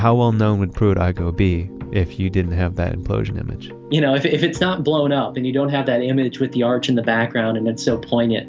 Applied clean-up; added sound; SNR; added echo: none; none; none; none.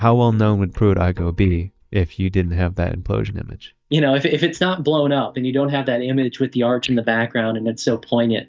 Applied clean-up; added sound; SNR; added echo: neural mask model DeepFilterNet 3.